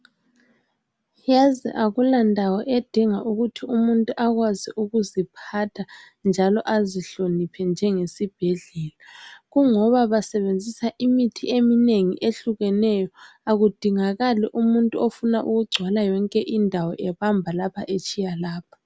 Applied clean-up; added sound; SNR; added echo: none; none; none; none.